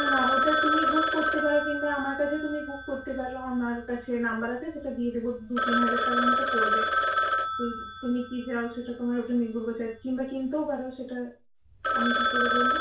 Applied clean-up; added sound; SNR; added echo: none; Telephone; -1 dB; reverberation time 0.2 s.